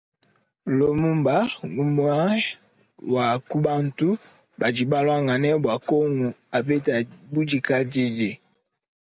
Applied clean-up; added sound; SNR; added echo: none; none; none; none.